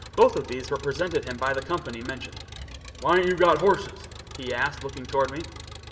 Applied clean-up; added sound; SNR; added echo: none; Engine; 14 dB; reverberation time 1.5 s.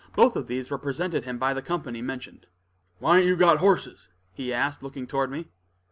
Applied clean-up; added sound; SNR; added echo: none; none; none; none.